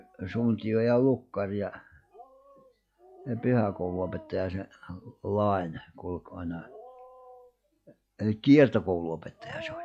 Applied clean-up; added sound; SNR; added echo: classical method log-MMSE.